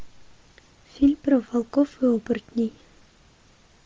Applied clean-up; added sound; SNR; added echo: none; none; none; none.